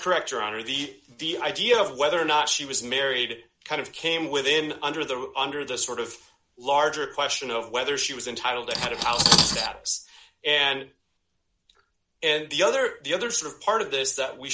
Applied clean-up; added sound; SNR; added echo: none; Cutlery, silverware; 1 dB; none.